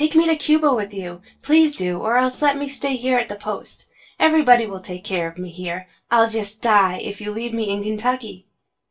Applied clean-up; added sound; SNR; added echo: neural separator model SepFormer DNS4.